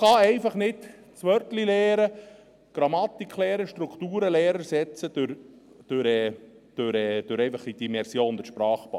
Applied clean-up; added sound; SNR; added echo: none; none; none; none.